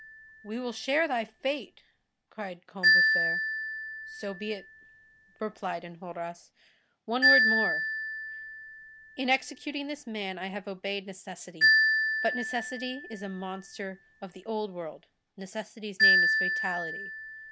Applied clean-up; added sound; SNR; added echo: none; Marimba, xylophone; -5 dB; none.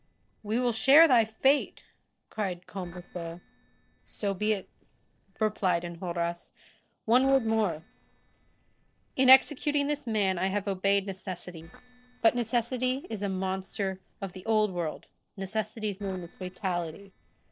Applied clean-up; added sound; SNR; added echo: neural separator model SepFormer DNS4.